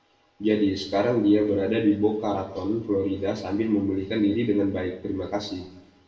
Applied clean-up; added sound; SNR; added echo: none; none; none; reverberation time 0.8 s.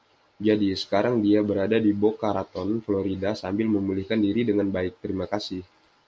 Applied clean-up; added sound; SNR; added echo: none; none; none; none.